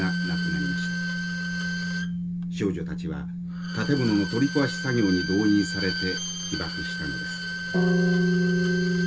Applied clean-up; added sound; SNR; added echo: none; Bowed string instrument; 8 dB; reverberation time 0.1 s.